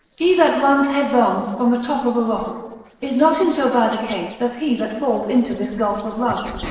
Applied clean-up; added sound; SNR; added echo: neural separator model SepFormer DNS4.